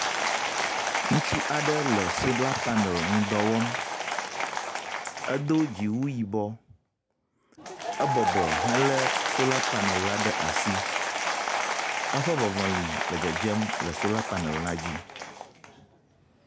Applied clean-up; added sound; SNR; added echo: none; Applause / Crowd; 0 dB; none.